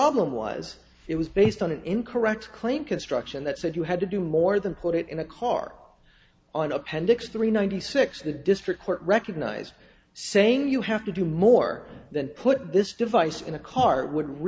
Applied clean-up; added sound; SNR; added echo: none; none; none; none.